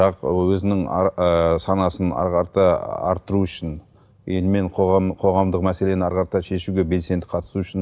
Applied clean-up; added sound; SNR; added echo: none; none; none; none.